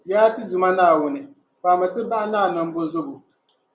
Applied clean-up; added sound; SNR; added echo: none; none; none; none.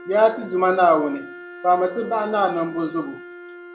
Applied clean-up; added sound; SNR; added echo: none; Wind instrument, woodwind instrument; 17 dB; none.